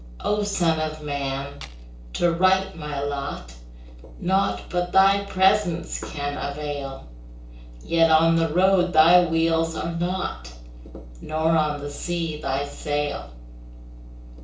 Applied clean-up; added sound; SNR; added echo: neural separator model SepFormer DNS4.